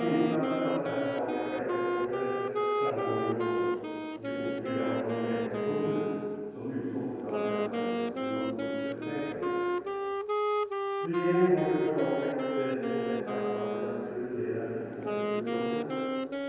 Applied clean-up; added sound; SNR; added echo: none; Wind instrument, woodwind instrument; 0 dB; reverberation time 2.2 s.